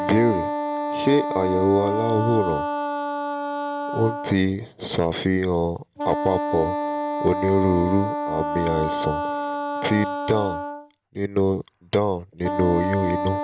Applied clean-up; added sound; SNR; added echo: none; Wind instrument, woodwind instrument; 4 dB; none.